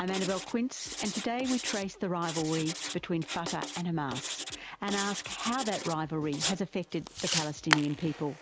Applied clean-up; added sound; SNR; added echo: none; Writing; 4 dB; none.